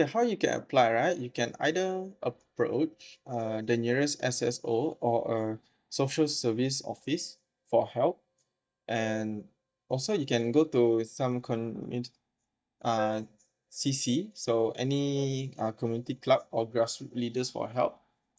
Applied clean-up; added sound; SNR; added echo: neural mask model DeepFilterNet 3.